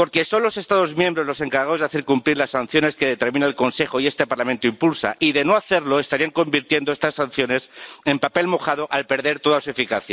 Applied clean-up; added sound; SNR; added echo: none; none; none; none.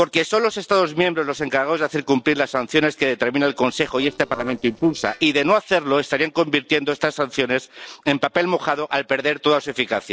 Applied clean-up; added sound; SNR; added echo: neural separator model SepFormer DNS4.